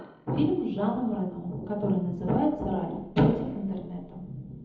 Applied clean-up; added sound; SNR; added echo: none; none; none; reverberation time 1.0 s.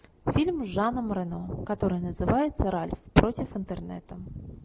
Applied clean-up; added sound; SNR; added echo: none; none; none; none.